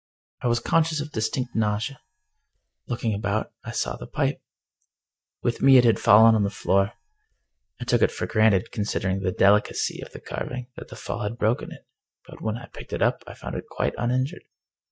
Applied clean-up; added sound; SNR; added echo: neural mask model DeepFilterNet 3.